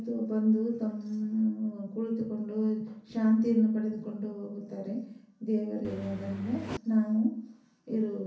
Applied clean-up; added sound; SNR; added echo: none; Engine; 11 dB; reverberation time 0.6 s.